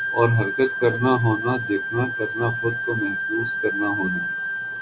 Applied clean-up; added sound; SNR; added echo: none; Wind instrument, woodwind instrument; 4 dB; none.